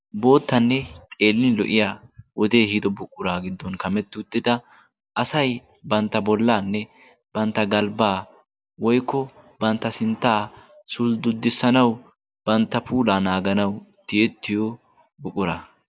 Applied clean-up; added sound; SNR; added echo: none; none; none; none.